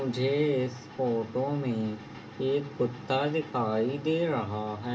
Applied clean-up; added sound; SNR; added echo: none; none; none; reverberation time 0.3 s.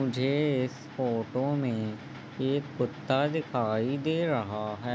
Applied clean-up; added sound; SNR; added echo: none; none; none; none.